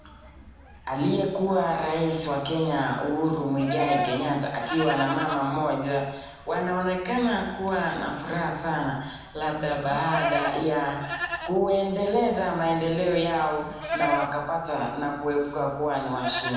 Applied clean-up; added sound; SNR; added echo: none; Livestock, farm animals, working animals; 9 dB; reverberation time 1.0 s.